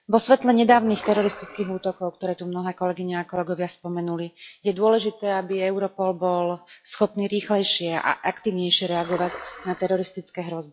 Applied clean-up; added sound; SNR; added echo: classical method log-MMSE.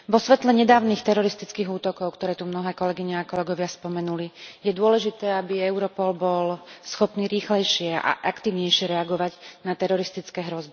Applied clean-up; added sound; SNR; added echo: none; none; none; none.